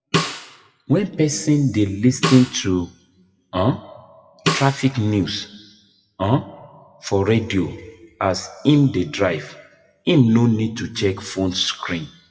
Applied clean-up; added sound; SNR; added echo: classical method WPE with log-MMSE.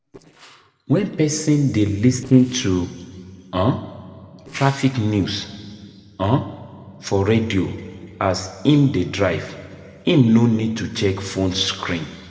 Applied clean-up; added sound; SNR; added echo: neural separator model SepFormer DNS4.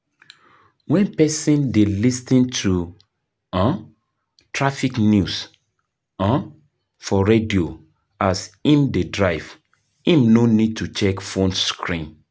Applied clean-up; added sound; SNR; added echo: none; none; none; none.